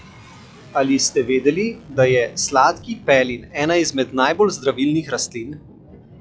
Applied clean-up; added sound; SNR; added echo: classical method log-MMSE.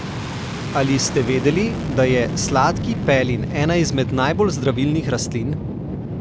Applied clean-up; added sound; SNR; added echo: none; Fixed-wing aircraft, airplane; 4 dB; none.